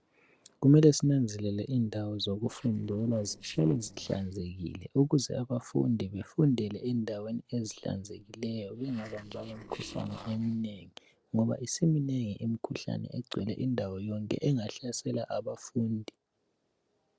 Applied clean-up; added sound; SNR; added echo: neural separator model SepFormer DNS4.